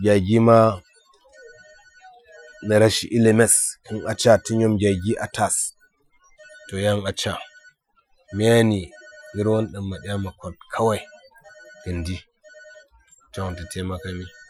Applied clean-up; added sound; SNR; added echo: classical method Wiener filter.